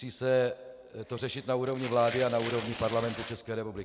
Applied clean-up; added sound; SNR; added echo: none; Tearing; 9 dB; none.